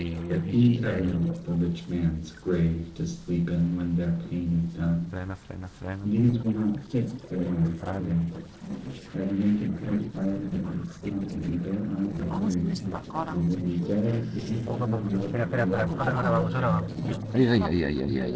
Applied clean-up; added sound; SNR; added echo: neural separator model SepFormer DNS4.